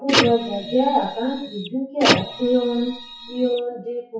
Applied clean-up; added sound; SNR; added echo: classical method WPE with log-MMSE.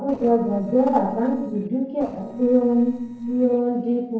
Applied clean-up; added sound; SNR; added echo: neural separator model SepFormer DNS4.